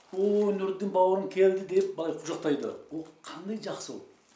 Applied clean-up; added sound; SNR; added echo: none; none; none; none.